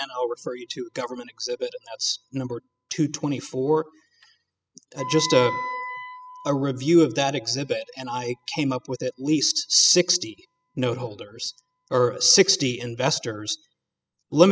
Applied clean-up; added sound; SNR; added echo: classical method spectral subtraction.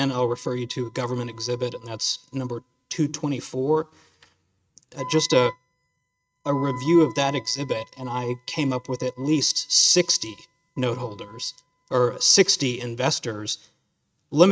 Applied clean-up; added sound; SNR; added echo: neural mask model RNNoise.